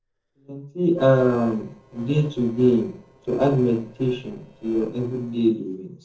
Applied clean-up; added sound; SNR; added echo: neural separator model SepFormer DNS4.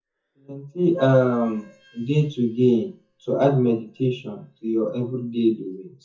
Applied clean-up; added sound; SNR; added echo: classical method WPE with log-MMSE.